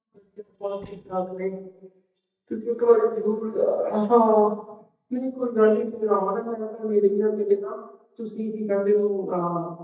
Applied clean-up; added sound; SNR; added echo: neural mask model DeepFilterNet 3.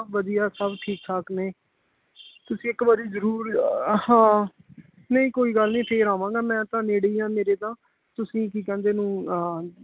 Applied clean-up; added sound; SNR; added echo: none; none; none; none.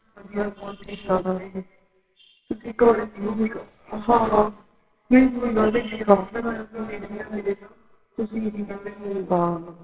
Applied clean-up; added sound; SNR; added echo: neural separator model SepFormer WHAMR!.